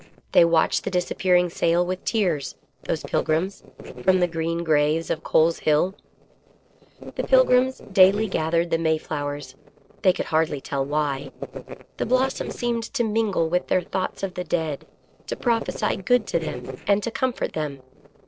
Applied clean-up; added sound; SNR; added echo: neural separator model SepFormer DNS4.